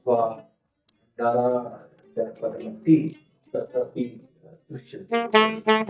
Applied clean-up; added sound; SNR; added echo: neural mask model DeepFilterNet 3.